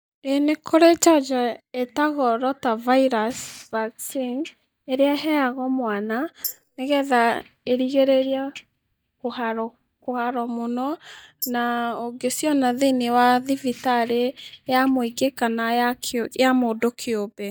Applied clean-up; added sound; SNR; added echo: neural mask model DeepFilterNet 3.